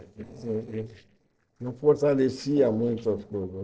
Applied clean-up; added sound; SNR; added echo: neural separator model SepFormer DNS4.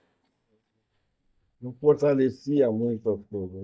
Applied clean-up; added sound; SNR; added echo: neural mask model DeepFilterNet 3.